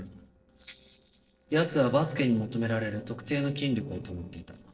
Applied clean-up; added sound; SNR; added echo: neural separator model SepFormer DNS4.